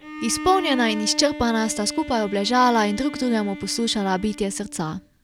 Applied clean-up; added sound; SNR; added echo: none; Bowed string instrument; 12 dB; none.